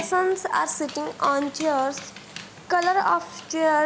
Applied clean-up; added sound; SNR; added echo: none; Dog; 18 dB; none.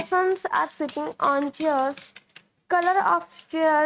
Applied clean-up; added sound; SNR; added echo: neural mask model RNNoise.